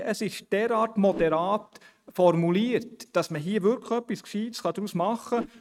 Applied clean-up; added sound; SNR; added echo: neural mask model RNNoise.